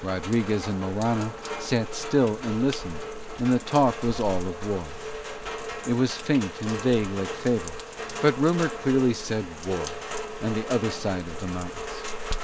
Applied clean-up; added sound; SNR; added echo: none; Rain; 7 dB; none.